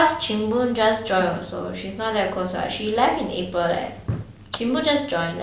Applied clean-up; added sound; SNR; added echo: none; none; none; none.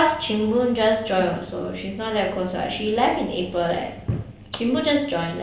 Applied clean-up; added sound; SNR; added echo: none; none; none; reverberation time 2.8 s.